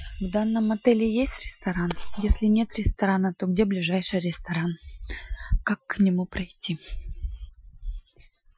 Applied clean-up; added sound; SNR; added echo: classical method Wiener filter.